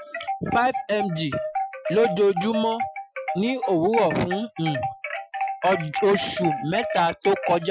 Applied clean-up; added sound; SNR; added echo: classical method Wiener filter.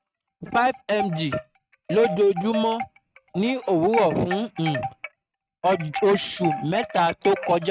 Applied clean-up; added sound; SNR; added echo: neural mask model RNNoise.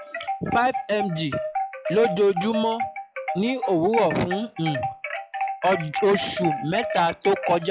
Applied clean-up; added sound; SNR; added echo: classical method log-MMSE.